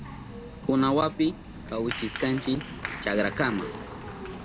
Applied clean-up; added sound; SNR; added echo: none; Applause; 9 dB; none.